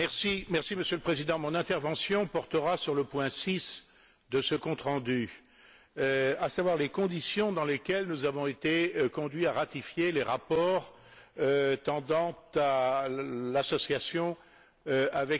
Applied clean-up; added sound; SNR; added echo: none; none; none; none.